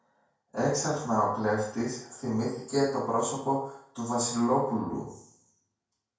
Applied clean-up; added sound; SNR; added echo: none; none; none; reverberation time 0.5 s.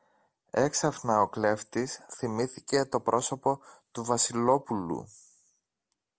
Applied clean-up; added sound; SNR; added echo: none; none; none; none.